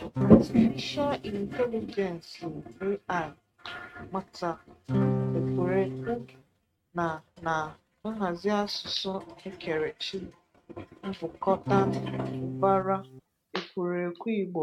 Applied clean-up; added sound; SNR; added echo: neural mask model RNNoise.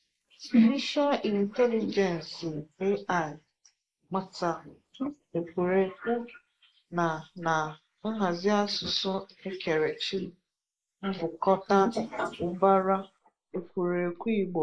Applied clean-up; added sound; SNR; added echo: neural mask model Resemble Enhance denoiser.